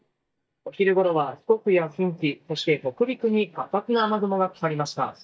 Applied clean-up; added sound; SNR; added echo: neural mask model DeepFilterNet 3.